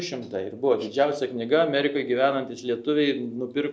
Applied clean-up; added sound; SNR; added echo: none; none; none; none.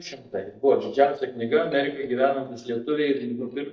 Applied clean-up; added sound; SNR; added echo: neural mask model DeepFilterNet 3.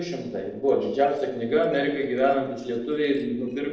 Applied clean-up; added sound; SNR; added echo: neural separator model SepFormer DNS4.